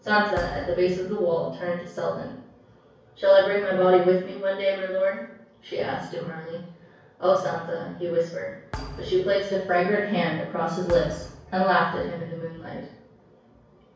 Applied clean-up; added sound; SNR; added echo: none; Thump, thud; 16 dB; reverberation time 0.6 s.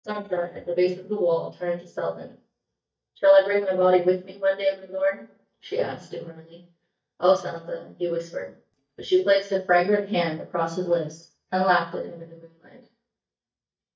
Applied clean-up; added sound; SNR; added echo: neural mask model DeepFilterNet 3.